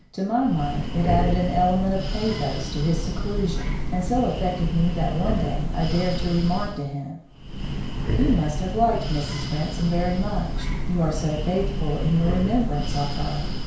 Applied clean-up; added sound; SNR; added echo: none; Breathing; 1 dB; reverberation time 0.6 s.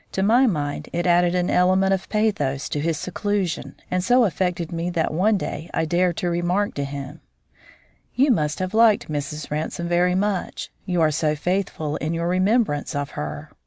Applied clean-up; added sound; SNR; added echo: none; none; none; none.